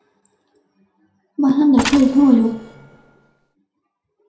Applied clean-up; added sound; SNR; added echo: none; Mechanisms; 11 dB; reverberation time 0.6 s.